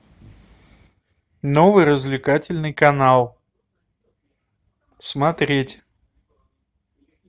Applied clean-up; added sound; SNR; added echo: none; none; none; none.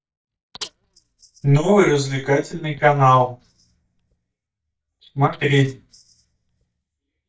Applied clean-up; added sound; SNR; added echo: neural mask model DeepFilterNet 3.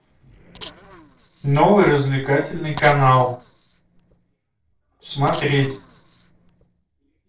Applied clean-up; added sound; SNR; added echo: neural separator model SepFormer DNS4.